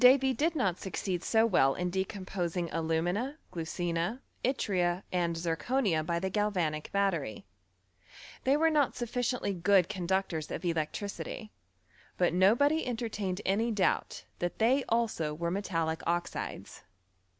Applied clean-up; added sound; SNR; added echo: none; none; none; none.